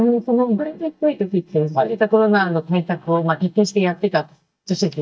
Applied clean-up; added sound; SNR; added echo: neural mask model DeepFilterNet 3.